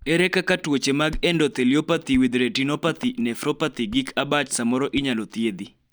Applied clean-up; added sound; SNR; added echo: neural mask model DeepFilterNet 3.